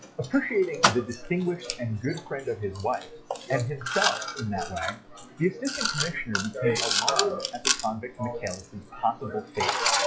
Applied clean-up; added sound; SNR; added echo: classical method log-MMSE.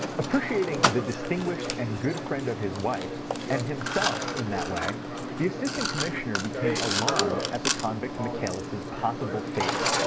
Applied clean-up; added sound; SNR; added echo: none; Mechanisms; -1 dB; none.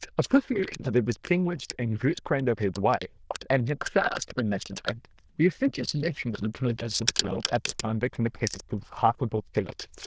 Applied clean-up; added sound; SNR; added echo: neural diffusion model UNIVERSE++.